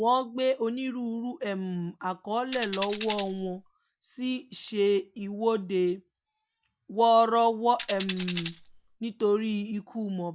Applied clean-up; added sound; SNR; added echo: none; Tambourine; 10 dB; none.